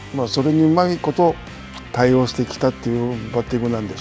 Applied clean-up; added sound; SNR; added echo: none; none; none; none.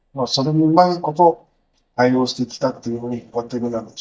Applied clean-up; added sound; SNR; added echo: neural mask model DeepFilterNet 3.